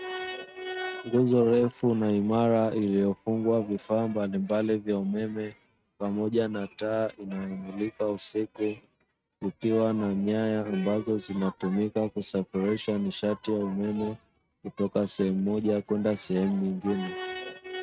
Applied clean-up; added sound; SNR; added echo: neural mask model RNNoise.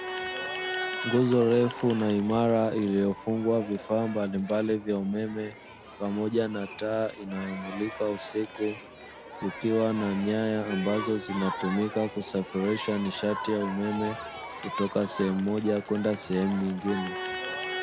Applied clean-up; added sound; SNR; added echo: none; Crowd; 10 dB; none.